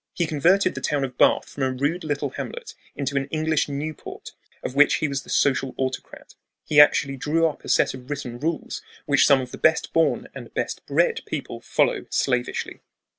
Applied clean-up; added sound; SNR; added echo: none; none; none; none.